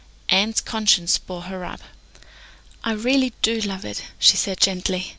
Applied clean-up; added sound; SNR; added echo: none; none; none; none.